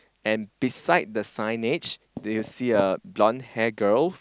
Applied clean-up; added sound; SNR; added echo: none; none; none; none.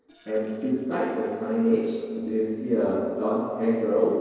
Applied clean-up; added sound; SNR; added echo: neural separator model SepFormer DNS4.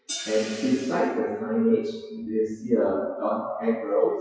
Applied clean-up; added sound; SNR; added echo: classical method WPE with log-MMSE.